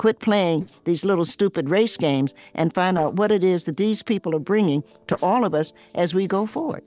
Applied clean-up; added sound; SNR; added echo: neural separator model SepFormer DNS4.